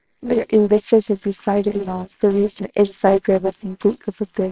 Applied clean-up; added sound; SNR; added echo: neural separator model SepFormer WHAMR!.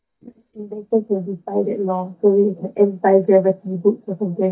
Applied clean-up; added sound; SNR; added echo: neural mask model DeepFilterNet 3.